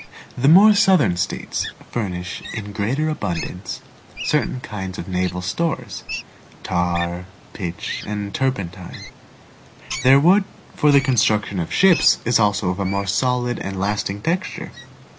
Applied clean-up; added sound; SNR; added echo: none; Wild animals; 16 dB; none.